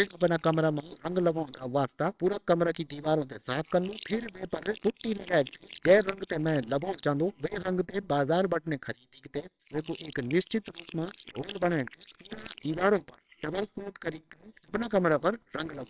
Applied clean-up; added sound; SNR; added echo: neural separator model SepFormer WHAMR!.